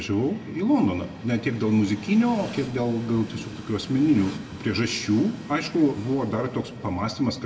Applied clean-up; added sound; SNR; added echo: none; Train; 17 dB; reverberation time 1.1 s.